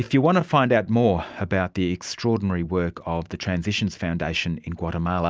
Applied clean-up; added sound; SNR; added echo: none; none; none; none.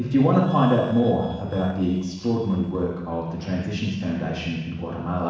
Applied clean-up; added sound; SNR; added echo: neural separator model SepFormer DNS4.